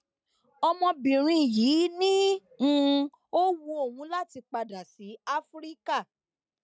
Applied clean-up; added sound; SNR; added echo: none; none; none; none.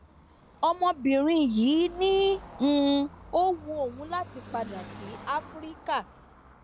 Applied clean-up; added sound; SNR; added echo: none; Car passing by / Traffic noise, roadway noise; 19 dB; none.